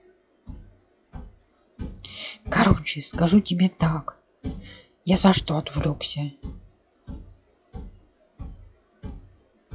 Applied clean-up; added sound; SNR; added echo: classical method log-MMSE.